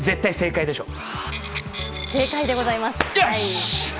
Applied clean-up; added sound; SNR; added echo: none; Tools; 10 dB; none.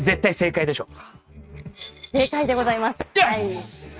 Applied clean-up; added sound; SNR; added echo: neural mask model RNNoise.